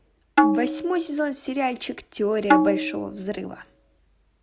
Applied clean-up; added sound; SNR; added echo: none; Tabla; -3 dB; none.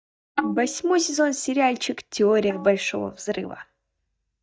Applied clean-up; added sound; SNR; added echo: neural mask model DeepFilterNet 3.